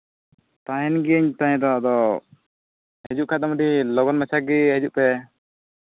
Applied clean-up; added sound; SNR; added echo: none; none; none; none.